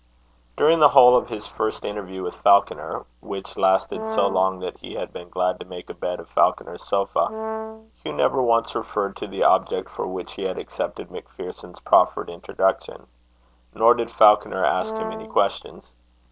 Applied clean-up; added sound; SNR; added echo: none; Brass instrument; 8 dB; none.